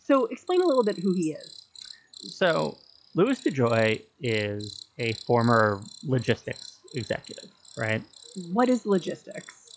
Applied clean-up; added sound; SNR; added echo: classical method log-MMSE.